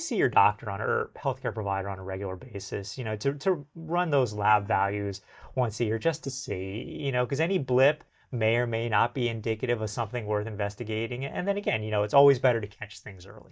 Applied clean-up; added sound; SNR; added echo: neural mask model DeepFilterNet 3.